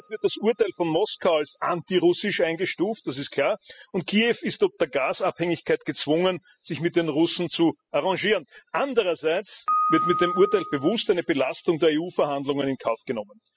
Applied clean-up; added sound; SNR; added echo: classical method spectral subtraction.